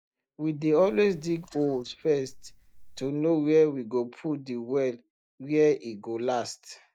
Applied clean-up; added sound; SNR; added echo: neural mask model DeepFilterNet 3.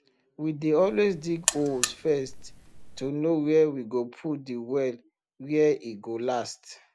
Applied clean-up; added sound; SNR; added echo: none; Alarm; 7 dB; none.